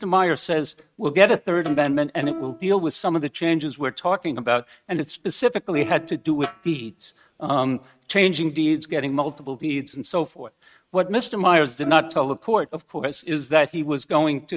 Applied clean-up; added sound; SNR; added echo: neural mask model RNNoise.